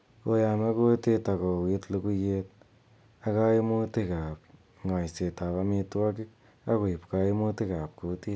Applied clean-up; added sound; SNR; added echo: none; none; none; none.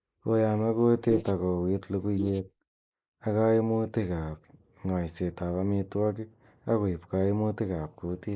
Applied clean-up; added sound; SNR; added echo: neural mask model Resemble Enhance denoiser.